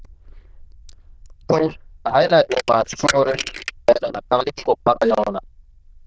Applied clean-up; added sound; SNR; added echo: neural diffusion model UNIVERSE++.